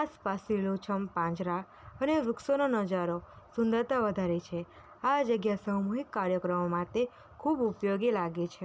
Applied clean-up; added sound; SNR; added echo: none; none; none; none.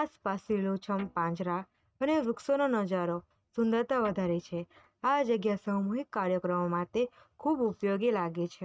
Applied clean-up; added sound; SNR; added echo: neural mask model RNNoise.